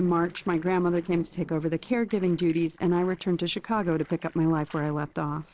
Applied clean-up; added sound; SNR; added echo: neural separator model SepFormer DNS4.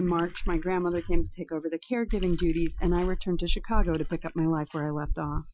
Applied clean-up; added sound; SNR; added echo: classical method Wiener filter.